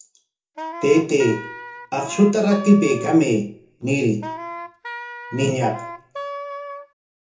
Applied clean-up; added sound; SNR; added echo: none; Wind instrument, woodwind instrument; 12 dB; reverberation time 0.6 s.